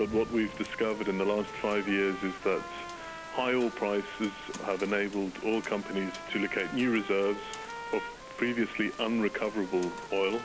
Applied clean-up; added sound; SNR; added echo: none; Trumpet + Rain; 12 dB; none.